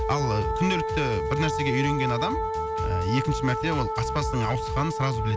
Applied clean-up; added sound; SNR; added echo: none; Wind instrument, woodwind instrument; 3 dB; none.